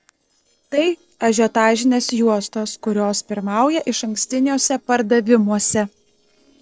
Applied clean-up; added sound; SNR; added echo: neural separator model SepFormer DNS4.